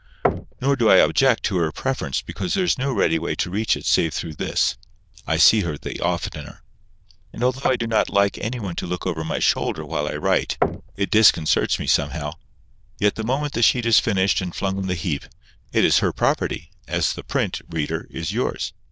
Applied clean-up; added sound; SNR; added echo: neural diffusion model UNIVERSE++.